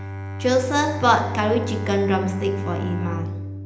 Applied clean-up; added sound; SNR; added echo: none; Bowed string instrument; 6 dB; reverberation time 0.9 s.